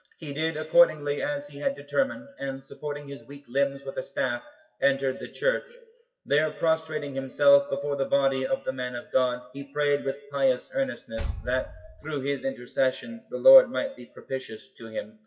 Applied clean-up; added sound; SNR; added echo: classical method WPE with log-MMSE.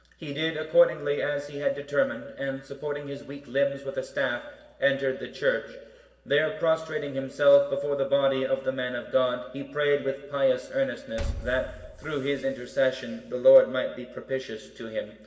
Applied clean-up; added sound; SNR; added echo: none; Liquid; 13 dB; reverberation time 1.2 s.